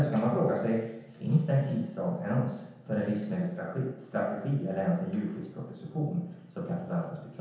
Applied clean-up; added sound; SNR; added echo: none; none; none; reverberation time 0.9 s.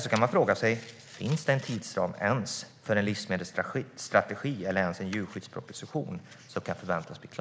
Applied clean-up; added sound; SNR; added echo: none; none; none; none.